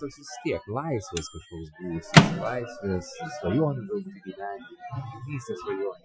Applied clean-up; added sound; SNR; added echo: classical method Wiener filter.